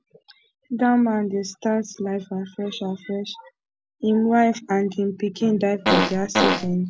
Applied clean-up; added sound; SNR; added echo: none; Fart; -3 dB; none.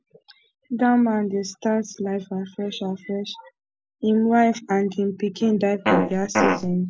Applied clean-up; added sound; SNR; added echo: neural mask model Resemble Enhance denoiser.